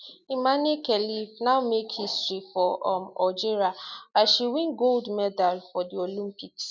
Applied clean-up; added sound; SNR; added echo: none; none; none; none.